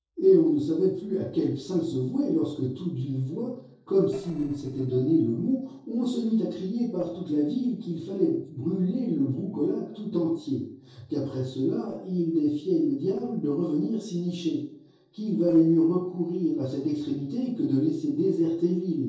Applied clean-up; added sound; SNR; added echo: neural separator model SepFormer DNS4.